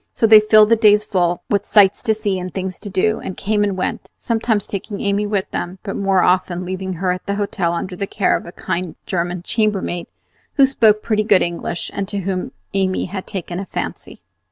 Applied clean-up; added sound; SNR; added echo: none; none; none; none.